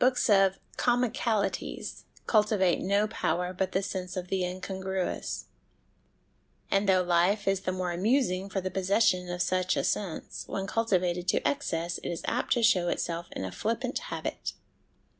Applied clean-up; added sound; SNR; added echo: none; none; none; none.